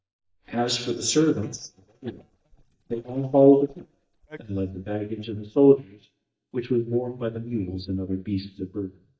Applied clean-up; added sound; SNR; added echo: neural mask model DeepFilterNet 3.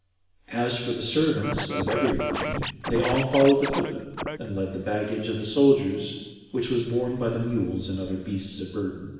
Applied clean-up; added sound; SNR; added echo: none; Scratching (performance technique); 5 dB; reverberation time 1.1 s.